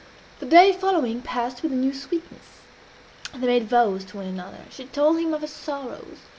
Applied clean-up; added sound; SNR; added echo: none; none; none; none.